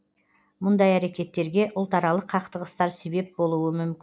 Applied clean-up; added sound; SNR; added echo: none; none; none; none.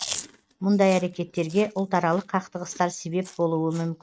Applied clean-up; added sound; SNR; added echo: neural mask model RNNoise.